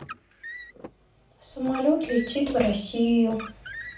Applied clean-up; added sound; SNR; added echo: none; Car; 16 dB; reverberation time 0.3 s.